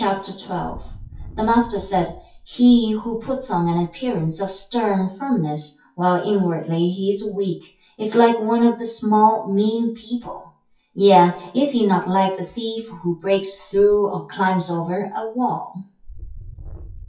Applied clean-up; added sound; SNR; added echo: classical method WPE with log-MMSE.